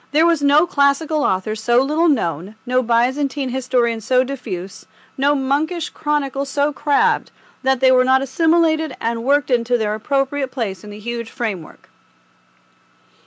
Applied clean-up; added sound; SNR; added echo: none; none; none; none.